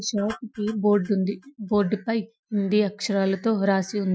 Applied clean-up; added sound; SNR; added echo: classical method Wiener filter.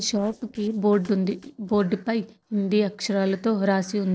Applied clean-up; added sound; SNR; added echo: neural separator model SepFormer DNS4.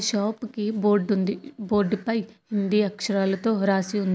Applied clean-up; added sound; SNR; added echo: none; none; none; none.